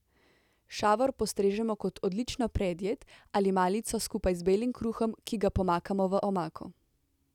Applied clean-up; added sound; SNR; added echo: none; none; none; none.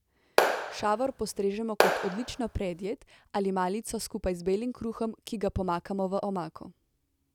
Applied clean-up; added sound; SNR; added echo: none; Clapping; -3 dB; none.